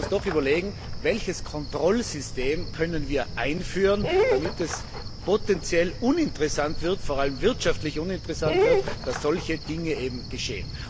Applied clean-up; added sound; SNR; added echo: none; Cricket + Dog; 3 dB; none.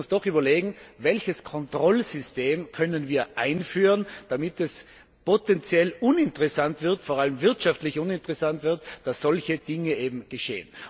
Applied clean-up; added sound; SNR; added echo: none; none; none; none.